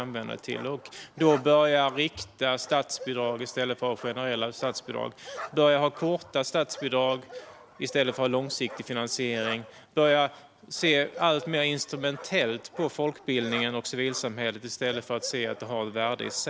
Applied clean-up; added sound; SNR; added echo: none; Bark; 17 dB; none.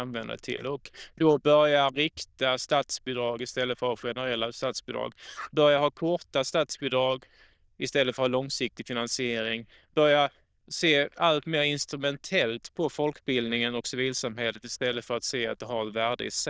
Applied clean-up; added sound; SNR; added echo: neural diffusion model UNIVERSE++.